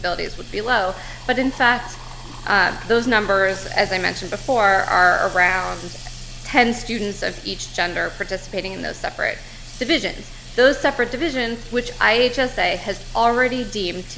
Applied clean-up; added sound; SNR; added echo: none; Sink (filling or washing) / Water tap, faucet; 19 dB; none.